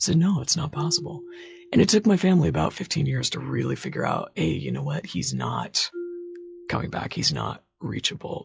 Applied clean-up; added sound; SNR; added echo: classical method log-MMSE.